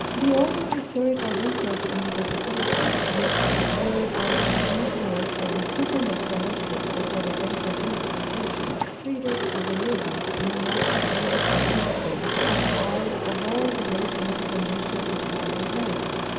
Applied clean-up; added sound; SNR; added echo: none; Engine; -4 dB; reverberation time 0.9 s.